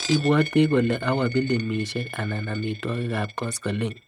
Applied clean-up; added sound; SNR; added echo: neural mask model RNNoise.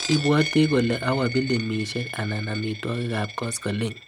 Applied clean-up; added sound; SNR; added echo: none; Coin (dropping); 10 dB; none.